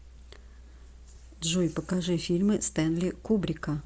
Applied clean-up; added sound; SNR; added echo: none; none; none; none.